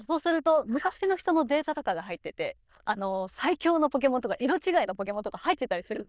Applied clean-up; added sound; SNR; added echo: neural diffusion model UNIVERSE++.